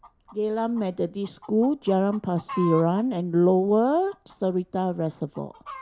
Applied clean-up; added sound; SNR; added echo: none; Chicken, rooster; 18 dB; none.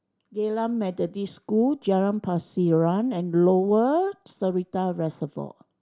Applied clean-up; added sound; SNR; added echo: none; none; none; none.